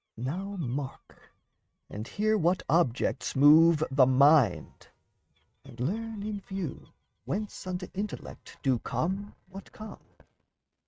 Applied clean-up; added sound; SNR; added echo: neural mask model RNNoise.